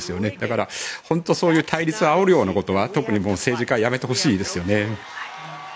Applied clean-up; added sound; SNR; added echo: none; none; none; none.